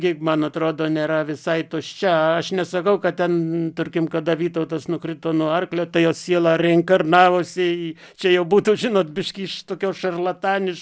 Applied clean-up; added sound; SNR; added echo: none; none; none; none.